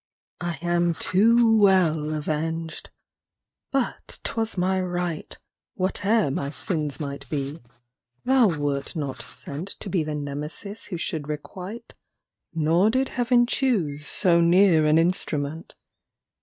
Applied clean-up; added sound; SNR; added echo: neural mask model RNNoise.